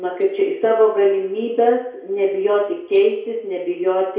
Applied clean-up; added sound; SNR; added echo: none; none; none; reverberation time 0.6 s.